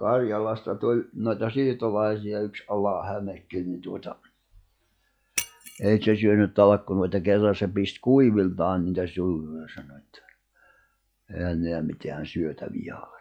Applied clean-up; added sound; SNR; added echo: classical method log-MMSE.